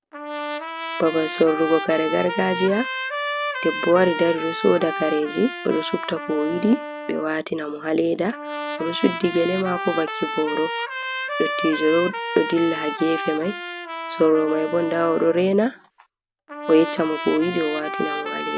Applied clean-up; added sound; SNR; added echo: none; Trumpet; 7 dB; none.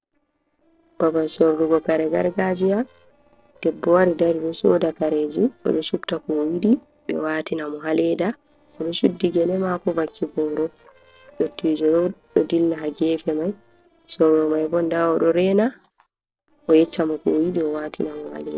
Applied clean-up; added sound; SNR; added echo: neural separator model SepFormer DNS4.